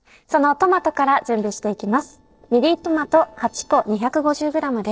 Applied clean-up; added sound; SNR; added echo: neural separator model SepFormer DNS4.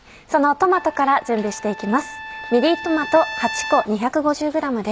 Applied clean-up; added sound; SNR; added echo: none; Trumpet; 12 dB; none.